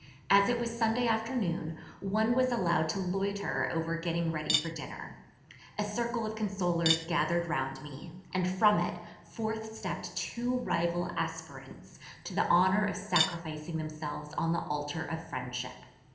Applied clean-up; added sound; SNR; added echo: none; Cutlery, silverware / Dishes, pots, and pans; 7 dB; reverberation time 0.8 s.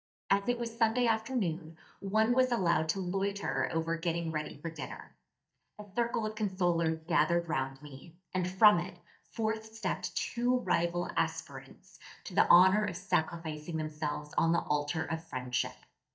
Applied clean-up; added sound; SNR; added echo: neural mask model DeepFilterNet 3.